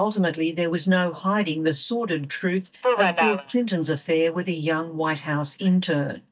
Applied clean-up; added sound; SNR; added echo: neural mask model DeepFilterNet 3.